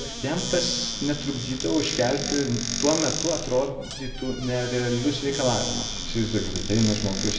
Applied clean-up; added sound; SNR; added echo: none; Squeak / Cupboard open or close; 6 dB; reverberation time 1.6 s.